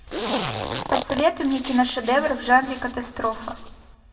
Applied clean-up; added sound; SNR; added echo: none; Zipper (clothing); 7 dB; reverberation time 0.9 s.